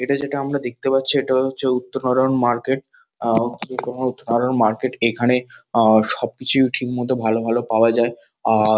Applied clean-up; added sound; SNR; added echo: none; none; none; none.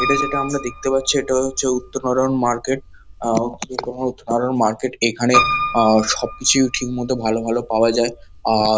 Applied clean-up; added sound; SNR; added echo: none; Piano; 8 dB; none.